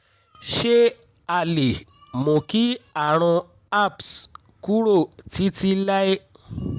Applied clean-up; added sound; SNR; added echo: none; none; none; none.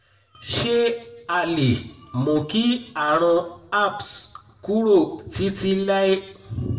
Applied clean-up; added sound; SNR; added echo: none; none; none; reverberation time 0.6 s.